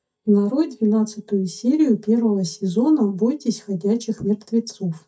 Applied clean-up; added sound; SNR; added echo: neural mask model DeepFilterNet 3.